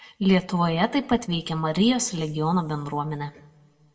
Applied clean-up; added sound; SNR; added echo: none; none; none; reverberation time 0.8 s.